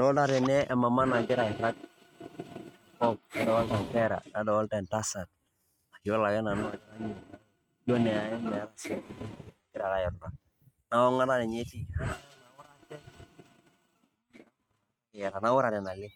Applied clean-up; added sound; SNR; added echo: neural mask model RNNoise.